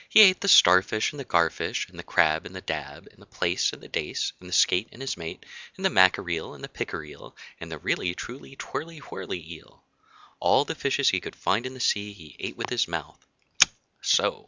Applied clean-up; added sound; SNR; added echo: none; none; none; none.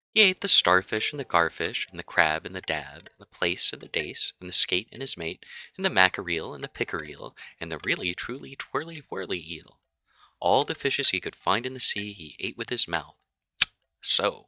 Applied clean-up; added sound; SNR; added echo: neural mask model DeepFilterNet 3.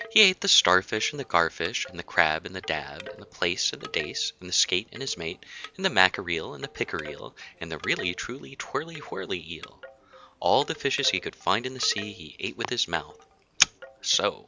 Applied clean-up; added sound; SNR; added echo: none; Wind chime / Wood; 19 dB; none.